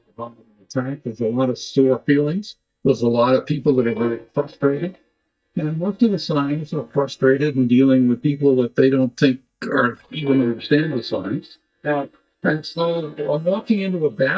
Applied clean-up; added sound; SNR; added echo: neural mask model DeepFilterNet 3.